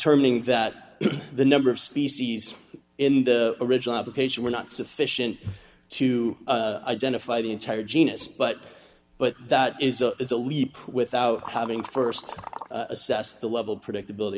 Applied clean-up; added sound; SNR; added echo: none; Liquid; 14 dB; none.